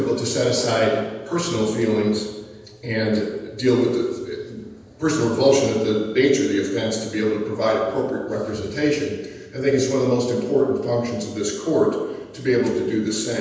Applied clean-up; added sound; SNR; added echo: none; none; none; reverberation time 1.1 s.